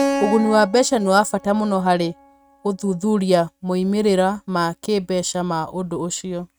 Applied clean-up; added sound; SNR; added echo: neural mask model RNNoise.